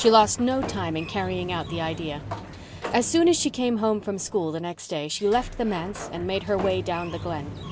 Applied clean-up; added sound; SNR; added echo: none; Sliding door; 11 dB; none.